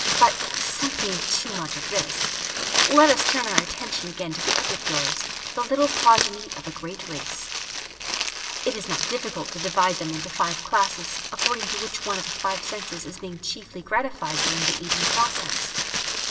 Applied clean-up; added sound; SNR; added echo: none; Crumpling, crinkling; 1 dB; reverberation time 2.9 s.